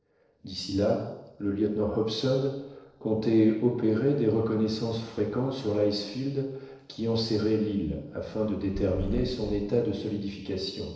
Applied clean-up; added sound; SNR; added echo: neural separator model SepFormer DNS4.